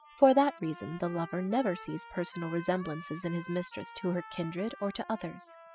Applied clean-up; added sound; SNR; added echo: classical method spectral subtraction.